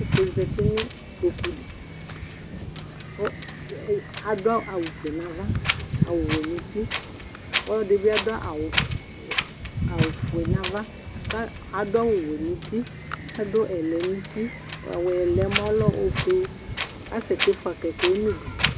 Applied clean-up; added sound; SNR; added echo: none; Wind; 3 dB; none.